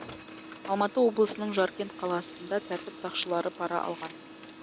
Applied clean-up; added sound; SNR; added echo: none; Printer; 14 dB; none.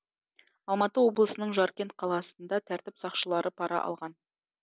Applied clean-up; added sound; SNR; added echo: none; none; none; none.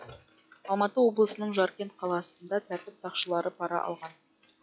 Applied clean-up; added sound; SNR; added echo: classical method log-MMSE.